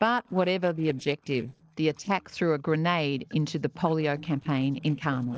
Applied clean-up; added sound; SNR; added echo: neural separator model SepFormer DNS4.